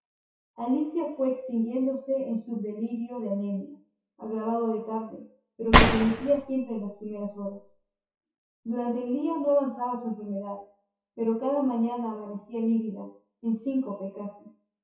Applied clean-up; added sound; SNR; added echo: classical method WPE with log-MMSE.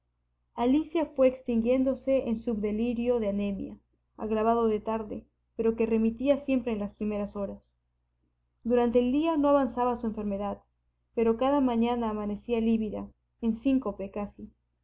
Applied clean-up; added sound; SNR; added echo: none; none; none; none.